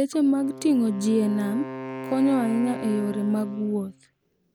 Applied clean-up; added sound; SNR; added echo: none; Wind instrument, woodwind instrument; 12 dB; none.